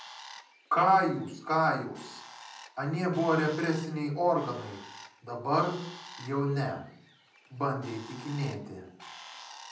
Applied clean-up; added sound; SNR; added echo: none; Bird; 18 dB; reverberation time 0.6 s.